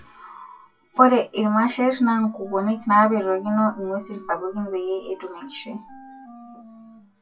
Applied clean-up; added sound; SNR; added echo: classical method WPE with log-MMSE.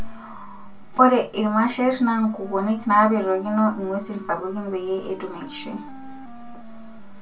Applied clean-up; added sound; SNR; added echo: none; Wind instrument, woodwind instrument; 19 dB; reverberation time 0.2 s.